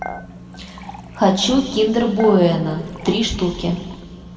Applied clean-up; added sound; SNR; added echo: none; Dishes, pots, and pans / Chink, clink; 18 dB; reverberation time 1.9 s.